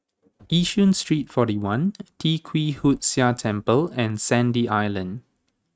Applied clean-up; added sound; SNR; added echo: neural mask model RNNoise.